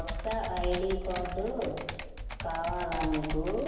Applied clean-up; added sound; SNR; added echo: none; Computer keyboard; 3 dB; reverberation time 1.0 s.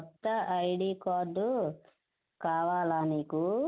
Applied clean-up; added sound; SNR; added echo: none; none; none; none.